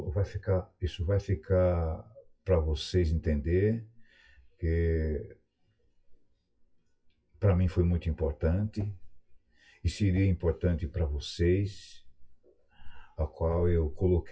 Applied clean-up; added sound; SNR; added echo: classical method WPE with log-MMSE.